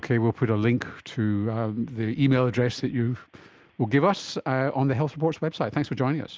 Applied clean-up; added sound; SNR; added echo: none; none; none; none.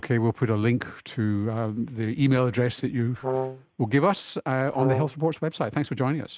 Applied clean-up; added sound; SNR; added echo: neural mask model RNNoise.